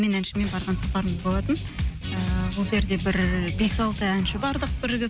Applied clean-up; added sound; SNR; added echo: none; Shatter + Strum; 14 dB; none.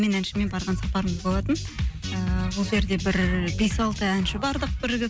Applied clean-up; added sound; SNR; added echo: none; none; none; none.